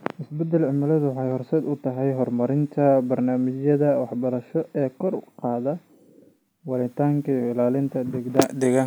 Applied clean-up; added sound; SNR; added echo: none; none; none; none.